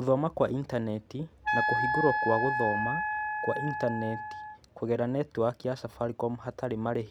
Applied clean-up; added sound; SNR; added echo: none; Wind instrument, woodwind instrument; 0 dB; none.